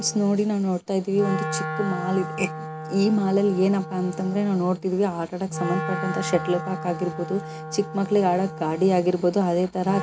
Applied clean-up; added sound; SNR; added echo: none; Wind instrument, woodwind instrument; 9 dB; reverberation time 0.3 s.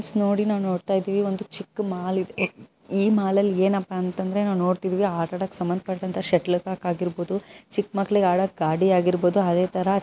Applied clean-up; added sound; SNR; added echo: none; none; none; none.